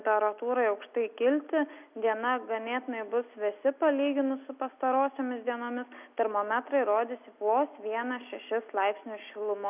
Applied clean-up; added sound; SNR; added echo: none; none; none; none.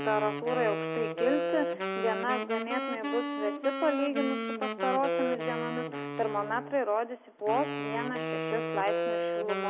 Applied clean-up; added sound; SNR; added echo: none; Wind instrument, woodwind instrument; 1 dB; none.